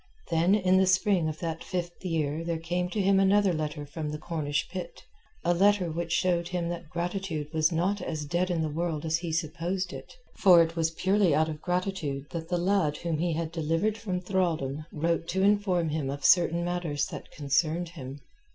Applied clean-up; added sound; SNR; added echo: none; none; none; none.